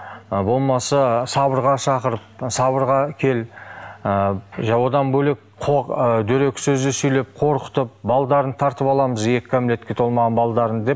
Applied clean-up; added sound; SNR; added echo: none; none; none; none.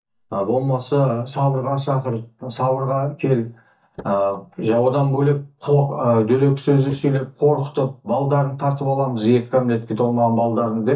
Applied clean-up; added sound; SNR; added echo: neural mask model DeepFilterNet 3.